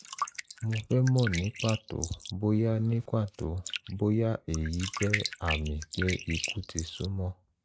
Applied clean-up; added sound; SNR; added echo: neural mask model RNNoise.